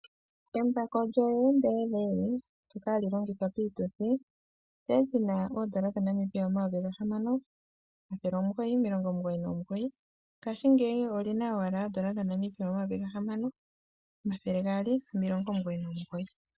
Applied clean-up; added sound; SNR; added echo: none; none; none; none.